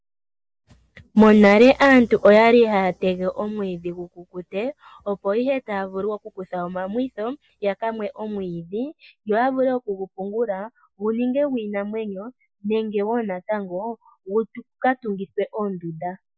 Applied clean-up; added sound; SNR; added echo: none; none; none; none.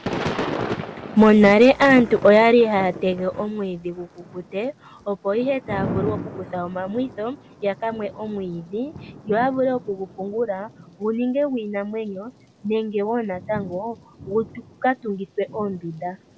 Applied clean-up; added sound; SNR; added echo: none; Thunder / Rain; 12 dB; none.